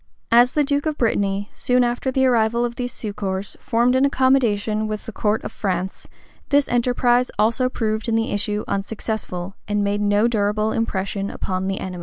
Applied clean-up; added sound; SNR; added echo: none; none; none; none.